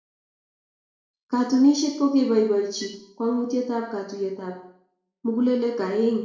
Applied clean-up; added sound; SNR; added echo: neural separator model SepFormer DNS4.